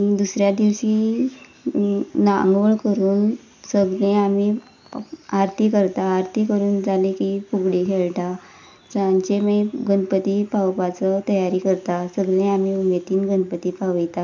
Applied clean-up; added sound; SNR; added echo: none; none; none; none.